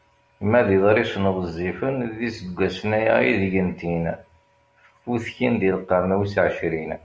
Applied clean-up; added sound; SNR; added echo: none; none; none; none.